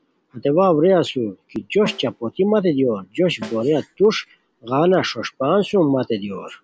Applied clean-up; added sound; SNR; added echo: none; Snare drum; 19 dB; none.